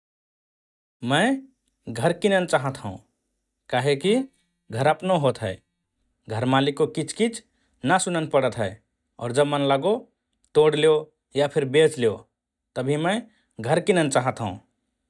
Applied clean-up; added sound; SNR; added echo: neural mask model DeepFilterNet 3.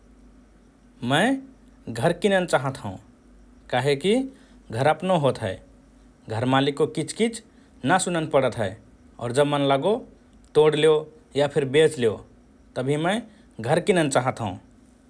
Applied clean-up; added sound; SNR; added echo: none; none; none; none.